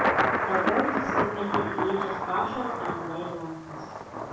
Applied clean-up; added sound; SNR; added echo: none; Thunder; -4 dB; reverberation time 0.7 s.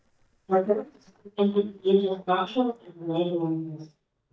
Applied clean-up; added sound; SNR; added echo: neural mask model DeepFilterNet 3.